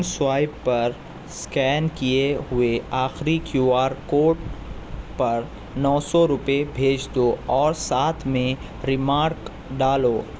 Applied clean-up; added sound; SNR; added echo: none; none; none; none.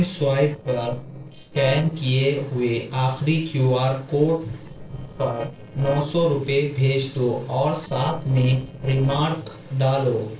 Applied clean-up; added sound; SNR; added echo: neural separator model SepFormer DNS4.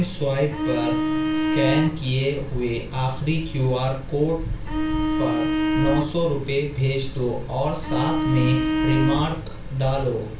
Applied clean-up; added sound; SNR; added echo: none; Bowed string instrument; 0 dB; reverberation time 0.3 s.